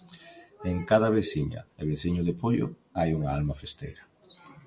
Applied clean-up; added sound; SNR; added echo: none; none; none; none.